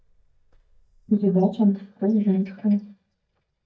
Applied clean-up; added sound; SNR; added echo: neural mask model DeepFilterNet 3.